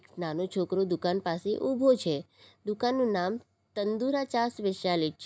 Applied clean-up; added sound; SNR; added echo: none; none; none; none.